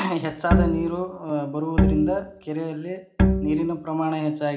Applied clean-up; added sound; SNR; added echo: none; Bowed string instrument; -2 dB; reverberation time 0.4 s.